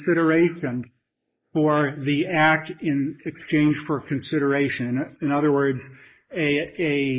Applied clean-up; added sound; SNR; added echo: neural mask model Resemble Enhance denoiser.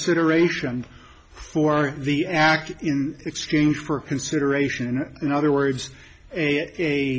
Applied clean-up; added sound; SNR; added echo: none; none; none; none.